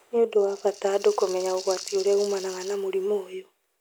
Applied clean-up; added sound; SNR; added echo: none; Rattle (instrument); 15 dB; none.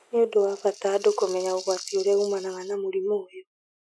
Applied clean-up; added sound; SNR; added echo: classical method Wiener filter.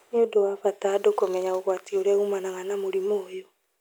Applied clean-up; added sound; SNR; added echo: none; none; none; none.